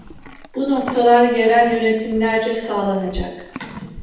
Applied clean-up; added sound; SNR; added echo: none; Livestock, farm animals, working animals; 16 dB; reverberation time 0.8 s.